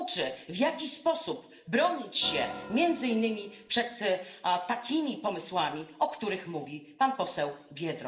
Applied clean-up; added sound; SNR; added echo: none; Organ; 15 dB; reverberation time 0.8 s.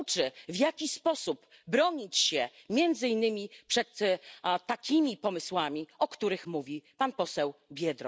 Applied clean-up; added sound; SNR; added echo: none; none; none; none.